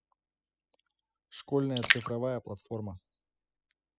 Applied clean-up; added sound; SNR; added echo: classical method spectral subtraction.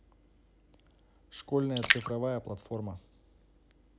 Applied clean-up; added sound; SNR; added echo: none; Splash, splatter; -2 dB; none.